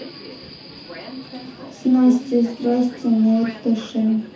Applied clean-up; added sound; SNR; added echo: none; Subway, metro, underground; 17 dB; reverberation time 0.9 s.